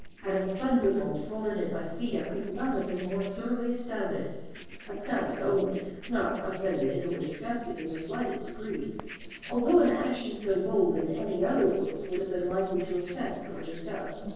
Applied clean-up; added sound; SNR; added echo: neural separator model SepFormer DNS4.